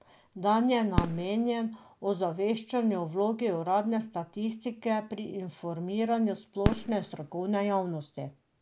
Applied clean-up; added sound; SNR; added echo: none; Fireworks; 9 dB; none.